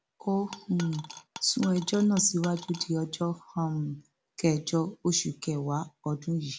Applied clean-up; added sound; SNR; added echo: none; Coin (dropping); 15 dB; none.